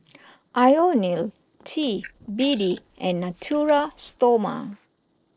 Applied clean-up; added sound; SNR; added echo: neural separator model SepFormer DNS4.